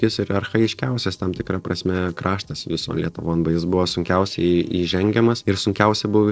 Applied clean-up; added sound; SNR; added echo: neural separator model SepFormer DNS4.